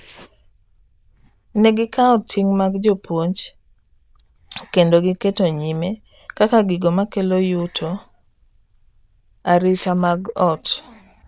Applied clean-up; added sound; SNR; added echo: neural diffusion model UNIVERSE++.